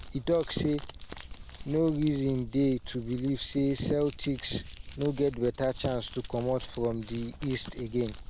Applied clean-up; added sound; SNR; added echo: none; Crumpling, crinkling; 13 dB; none.